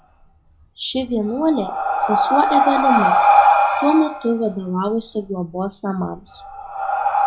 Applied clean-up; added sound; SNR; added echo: classical method log-MMSE.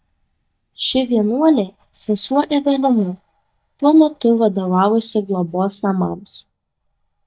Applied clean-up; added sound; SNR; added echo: neural mask model DeepFilterNet 3.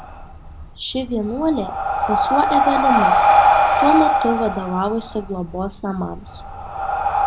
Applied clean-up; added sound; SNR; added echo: none; Breathing; -4 dB; none.